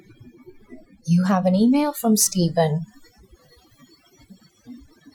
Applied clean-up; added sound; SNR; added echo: classical method Wiener filter.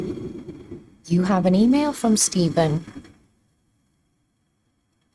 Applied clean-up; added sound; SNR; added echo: neural mask model RNNoise.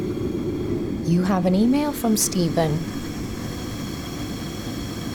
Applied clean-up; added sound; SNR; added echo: none; Fire; 3 dB; none.